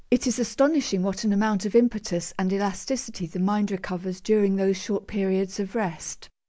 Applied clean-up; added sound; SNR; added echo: none; none; none; none.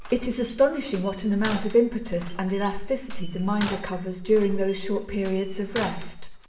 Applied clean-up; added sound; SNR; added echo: none; Slam; 16 dB; reverberation time 0.7 s.